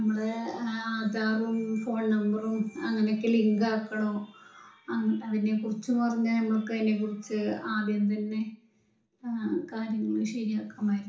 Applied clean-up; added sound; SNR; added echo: none; none; none; reverberation time 0.7 s.